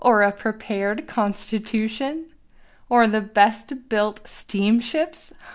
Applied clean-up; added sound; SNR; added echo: none; none; none; none.